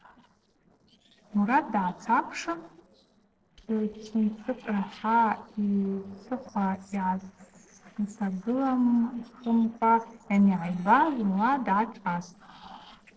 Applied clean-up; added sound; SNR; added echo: neural separator model SepFormer DNS4.